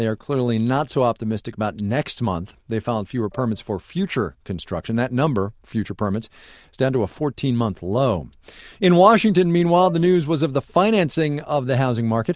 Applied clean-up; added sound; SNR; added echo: neural diffusion model UNIVERSE++.